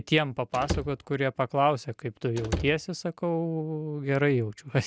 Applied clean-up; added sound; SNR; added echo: none; Slam / Wood; 6 dB; none.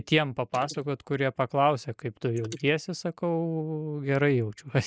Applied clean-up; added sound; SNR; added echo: neural mask model Resemble Enhance denoiser.